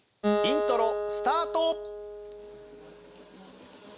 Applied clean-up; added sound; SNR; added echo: none; Acoustic guitar; 0 dB; none.